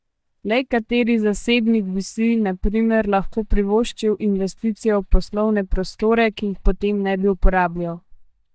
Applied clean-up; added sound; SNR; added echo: neural mask model DeepFilterNet 3.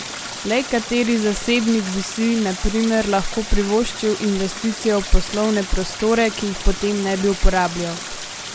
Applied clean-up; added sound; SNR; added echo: none; Stream; 11 dB; none.